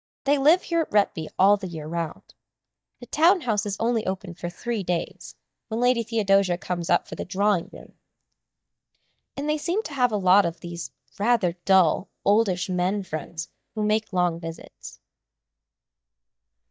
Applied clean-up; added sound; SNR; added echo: neural mask model DeepFilterNet 3.